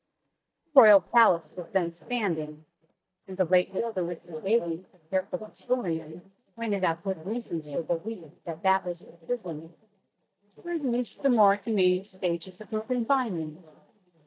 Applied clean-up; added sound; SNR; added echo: neural mask model DeepFilterNet 3.